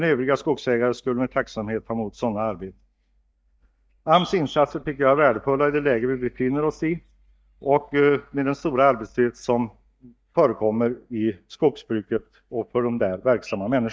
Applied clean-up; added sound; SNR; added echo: neural mask model DeepFilterNet 3.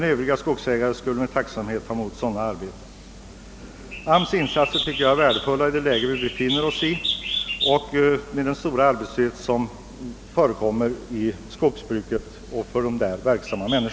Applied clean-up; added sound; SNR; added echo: none; Bird; 10 dB; none.